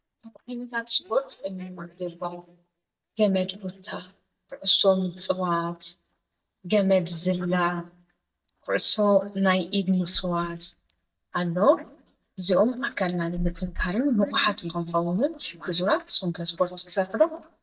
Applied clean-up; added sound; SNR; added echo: neural mask model DeepFilterNet 3.